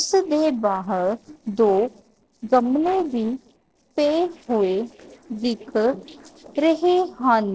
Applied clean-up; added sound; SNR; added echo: neural separator model SepFormer DNS4.